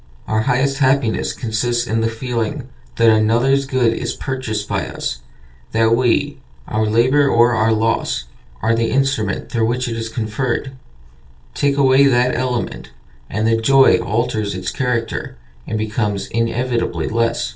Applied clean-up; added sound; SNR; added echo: none; none; none; reverberation time 0.2 s.